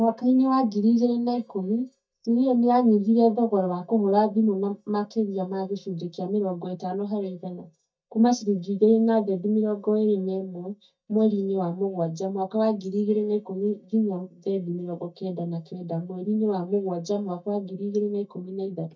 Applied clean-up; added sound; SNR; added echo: neural mask model DeepFilterNet 3.